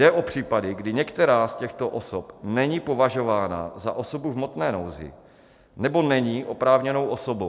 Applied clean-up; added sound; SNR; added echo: none; none; none; none.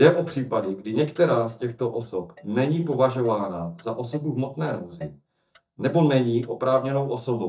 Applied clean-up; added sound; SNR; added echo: neural mask model DeepFilterNet 3.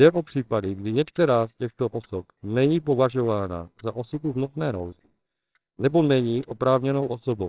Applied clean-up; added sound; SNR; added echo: neural separator model SepFormer WHAMR!.